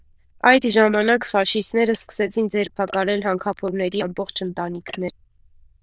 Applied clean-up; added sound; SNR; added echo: neural diffusion model UNIVERSE++.